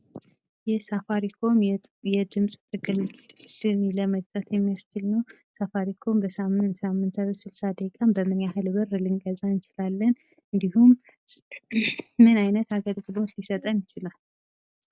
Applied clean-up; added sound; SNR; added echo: none; none; none; none.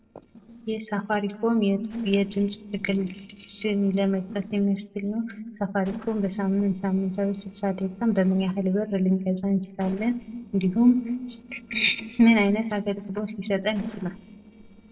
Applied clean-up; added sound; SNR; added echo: neural separator model SepFormer DNS4.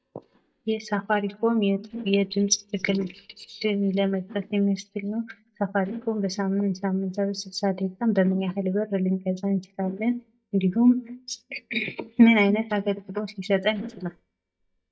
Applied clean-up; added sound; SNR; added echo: neural mask model DeepFilterNet 3.